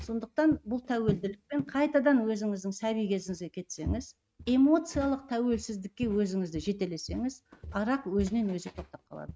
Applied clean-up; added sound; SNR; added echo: neural mask model RNNoise.